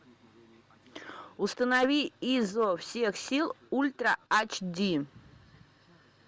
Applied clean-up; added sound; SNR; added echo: none; none; none; none.